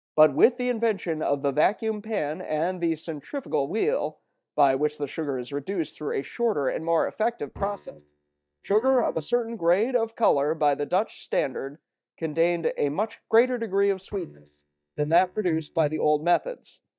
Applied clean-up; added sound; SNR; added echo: neural mask model DeepFilterNet 3.